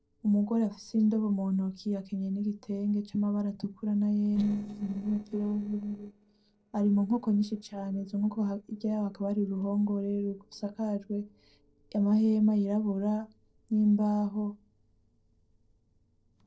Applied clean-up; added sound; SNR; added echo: neural separator model SepFormer DNS4.